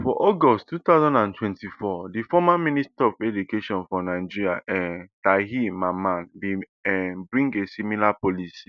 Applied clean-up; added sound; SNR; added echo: none; none; none; none.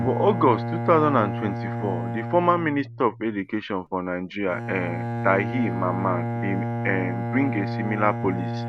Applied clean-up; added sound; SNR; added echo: none; Bowed string instrument; 4 dB; none.